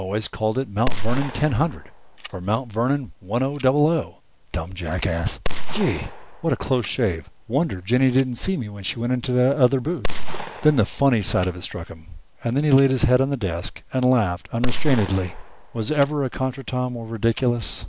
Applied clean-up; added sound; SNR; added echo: none; Gunshot, gunfire; 3 dB; none.